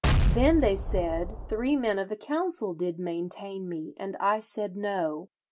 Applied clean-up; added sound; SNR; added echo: none; Explosion; -2 dB; none.